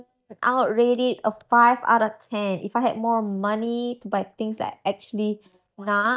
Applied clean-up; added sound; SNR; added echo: neural mask model DeepFilterNet 3.